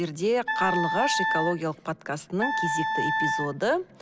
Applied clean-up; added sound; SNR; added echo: none; Wind instrument, woodwind instrument; 0 dB; none.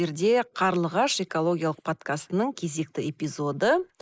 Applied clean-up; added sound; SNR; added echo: neural mask model Resemble Enhance denoiser.